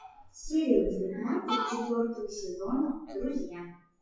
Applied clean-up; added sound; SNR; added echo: classical method WPE with log-MMSE.